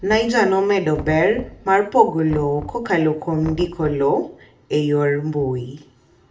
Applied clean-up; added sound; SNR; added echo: none; Knock; 18 dB; reverberation time 0.4 s.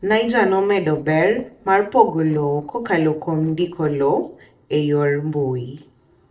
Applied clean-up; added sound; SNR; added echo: neural separator model SepFormer DNS4.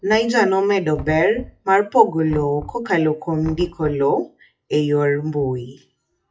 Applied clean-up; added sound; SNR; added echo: classical method WPE with log-MMSE.